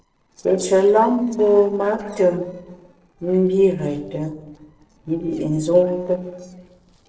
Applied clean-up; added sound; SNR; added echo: neural separator model SepFormer DNS4.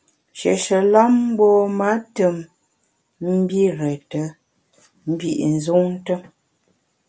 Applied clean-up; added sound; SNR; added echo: none; none; none; none.